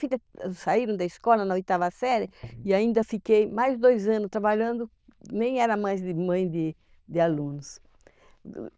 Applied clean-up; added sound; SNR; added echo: neural diffusion model UNIVERSE++.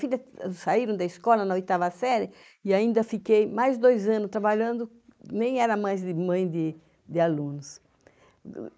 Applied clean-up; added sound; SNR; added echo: neural mask model Resemble Enhance denoiser.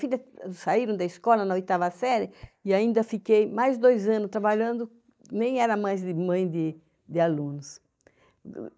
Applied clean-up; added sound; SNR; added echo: neural mask model DeepFilterNet 3.